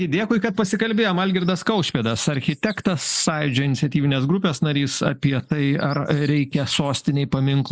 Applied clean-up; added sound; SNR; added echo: neural mask model Resemble Enhance denoiser.